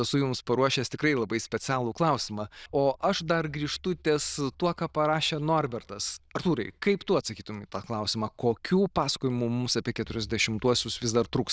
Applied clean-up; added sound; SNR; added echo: neural diffusion model UNIVERSE++.